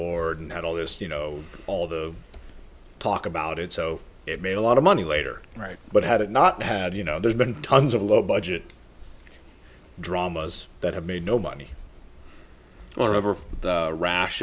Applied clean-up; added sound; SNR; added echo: none; none; none; none.